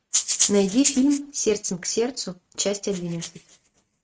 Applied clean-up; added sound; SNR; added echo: neural mask model RNNoise.